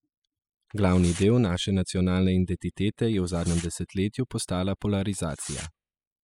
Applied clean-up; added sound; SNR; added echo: classical method spectral subtraction.